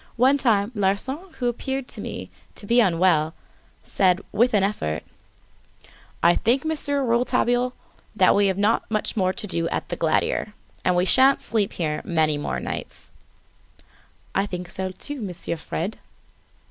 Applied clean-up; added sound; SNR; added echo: none; none; none; none.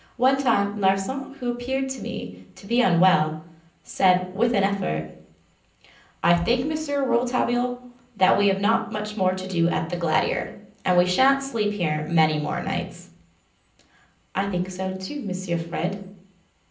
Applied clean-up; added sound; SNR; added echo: none; none; none; reverberation time 0.6 s.